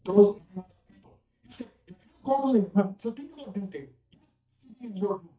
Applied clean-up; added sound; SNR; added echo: neural mask model DeepFilterNet 3.